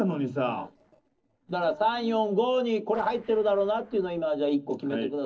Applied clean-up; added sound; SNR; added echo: neural separator model SepFormer DNS4.